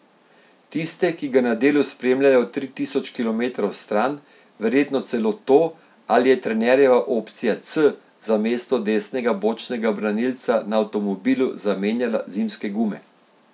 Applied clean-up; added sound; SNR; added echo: none; none; none; none.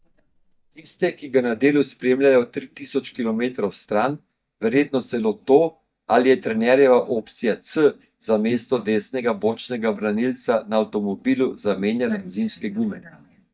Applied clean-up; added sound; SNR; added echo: neural mask model DeepFilterNet 3.